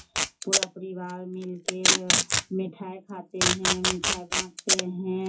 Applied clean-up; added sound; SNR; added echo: classical method WPE with log-MMSE.